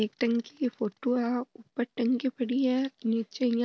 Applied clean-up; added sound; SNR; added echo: none; none; none; none.